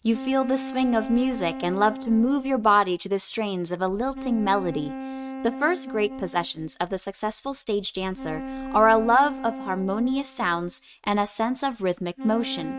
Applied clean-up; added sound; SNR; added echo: neural mask model RNNoise.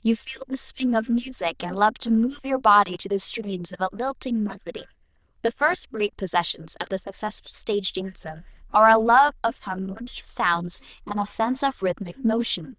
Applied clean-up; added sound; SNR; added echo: neural diffusion model UNIVERSE++.